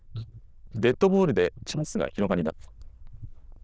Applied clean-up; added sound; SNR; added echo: neural diffusion model UNIVERSE++.